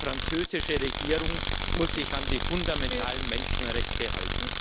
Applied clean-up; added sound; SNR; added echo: none; Tools; -5 dB; none.